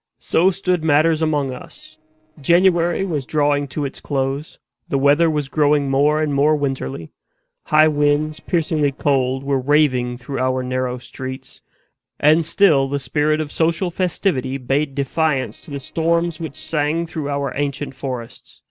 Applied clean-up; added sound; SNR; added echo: neural separator model SepFormer DNS4.